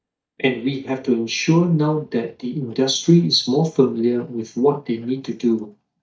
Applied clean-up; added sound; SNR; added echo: neural mask model DeepFilterNet 3.